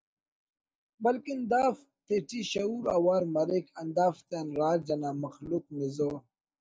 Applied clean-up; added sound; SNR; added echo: neural mask model DeepFilterNet 3.